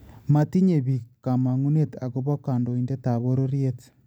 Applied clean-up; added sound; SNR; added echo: none; none; none; none.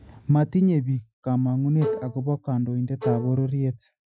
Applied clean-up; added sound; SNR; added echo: classical method Wiener filter.